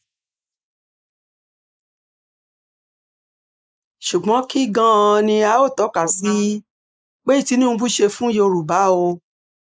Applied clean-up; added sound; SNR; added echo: neural mask model Resemble Enhance denoiser.